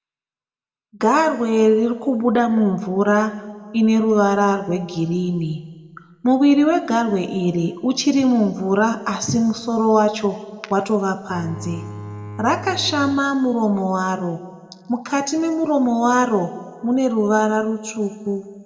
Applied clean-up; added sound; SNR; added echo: none; Bowed string instrument; 13 dB; reverberation time 1.2 s.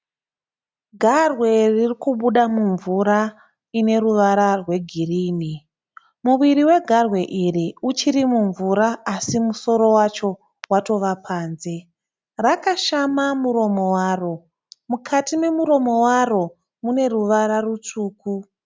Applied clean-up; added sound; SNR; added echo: none; none; none; none.